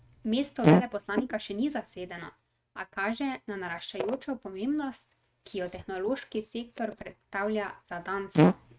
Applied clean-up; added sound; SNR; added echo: neural mask model RNNoise.